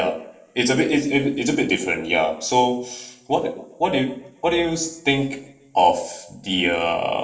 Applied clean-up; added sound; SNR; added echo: none; none; none; reverberation time 0.6 s.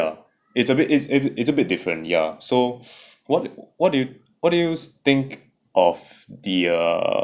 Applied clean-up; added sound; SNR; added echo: none; none; none; none.